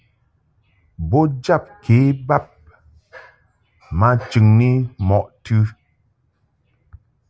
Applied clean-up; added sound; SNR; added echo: none; none; none; none.